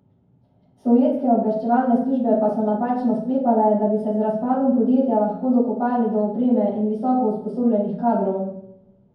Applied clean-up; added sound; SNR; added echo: none; none; none; reverberation time 0.9 s.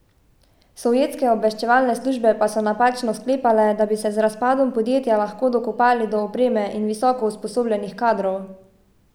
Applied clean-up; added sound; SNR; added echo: none; none; none; none.